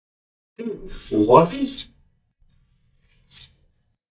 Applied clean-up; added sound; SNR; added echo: neural mask model DeepFilterNet 3.